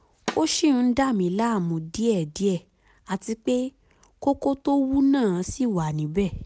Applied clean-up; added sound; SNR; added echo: none; Snare drum; 14 dB; none.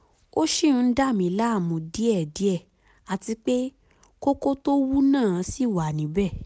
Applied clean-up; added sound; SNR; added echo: none; none; none; none.